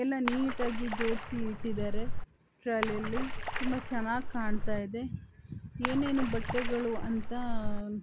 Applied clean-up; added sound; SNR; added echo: none; Splash, splatter; -2 dB; none.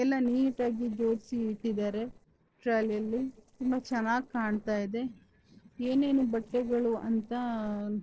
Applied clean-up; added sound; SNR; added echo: neural separator model SepFormer DNS4.